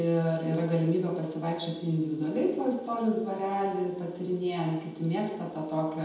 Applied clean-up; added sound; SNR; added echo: none; none; none; reverberation time 0.8 s.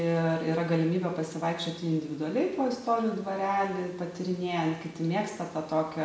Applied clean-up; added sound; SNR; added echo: none; none; none; none.